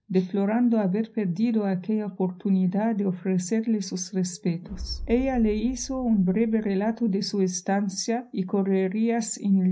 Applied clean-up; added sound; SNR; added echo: none; Boom; 14 dB; reverberation time 0.5 s.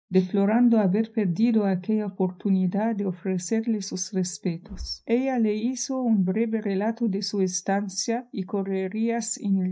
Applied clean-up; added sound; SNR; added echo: neural mask model DeepFilterNet 3.